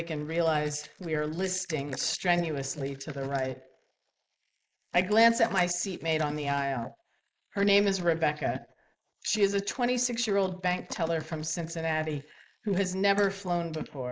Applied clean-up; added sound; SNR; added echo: neural mask model Resemble Enhance denoiser.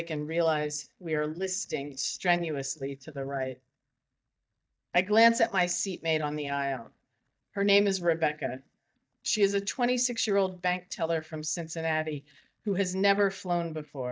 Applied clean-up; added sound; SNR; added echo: neural mask model DeepFilterNet 3.